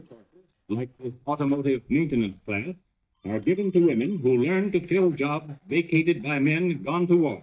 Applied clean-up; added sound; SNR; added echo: neural mask model DeepFilterNet 3.